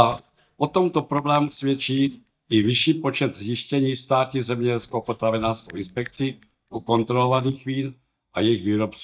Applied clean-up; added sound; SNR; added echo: neural mask model DeepFilterNet 3.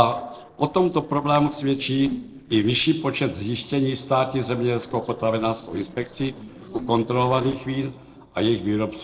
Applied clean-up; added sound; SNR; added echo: neural separator model SepFormer DNS4.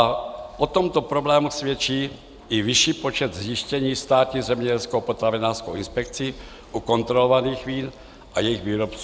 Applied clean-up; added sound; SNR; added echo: none; none; none; none.